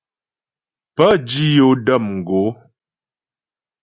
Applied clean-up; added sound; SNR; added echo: none; none; none; none.